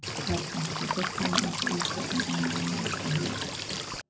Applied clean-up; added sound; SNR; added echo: none; Cricket / Water; -1 dB; reverberation time 0.3 s.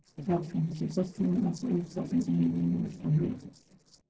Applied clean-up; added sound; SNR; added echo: neural separator model SepFormer DNS4.